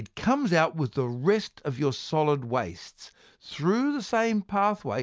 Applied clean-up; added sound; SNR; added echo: none; none; none; none.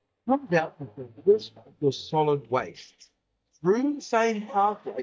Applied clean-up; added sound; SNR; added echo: neural mask model DeepFilterNet 3.